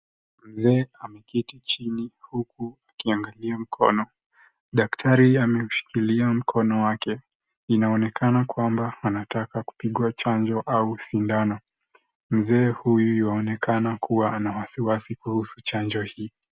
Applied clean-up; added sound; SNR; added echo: none; none; none; none.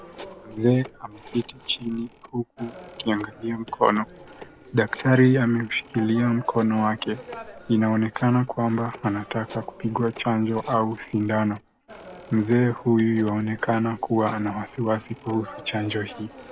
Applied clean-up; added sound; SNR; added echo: none; Telephone; 19 dB; none.